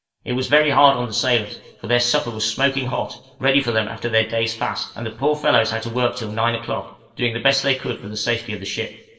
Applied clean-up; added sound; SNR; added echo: none; none; none; reverberation time 0.8 s.